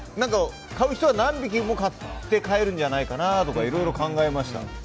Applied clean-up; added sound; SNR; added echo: none; none; none; none.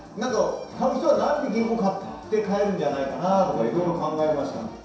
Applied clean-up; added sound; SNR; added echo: none; none; none; reverberation time 0.7 s.